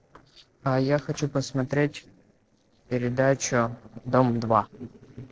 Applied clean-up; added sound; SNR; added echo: neural separator model SepFormer DNS4.